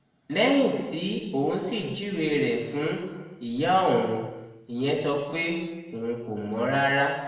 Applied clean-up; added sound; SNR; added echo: none; none; none; reverberation time 1.1 s.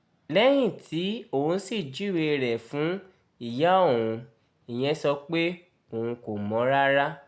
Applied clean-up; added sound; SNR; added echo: none; none; none; none.